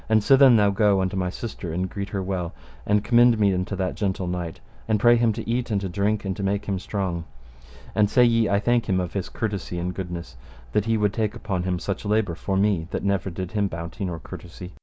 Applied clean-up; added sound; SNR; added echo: none; none; none; none.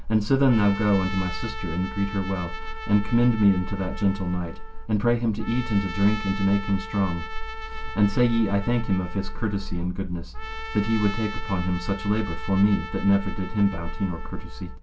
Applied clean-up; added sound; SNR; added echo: none; Trumpet; 14 dB; reverberation time 0.2 s.